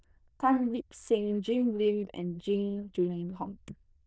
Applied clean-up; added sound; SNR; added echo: neural diffusion model UNIVERSE++.